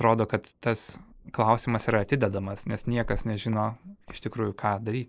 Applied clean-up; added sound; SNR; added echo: neural mask model Resemble Enhance denoiser.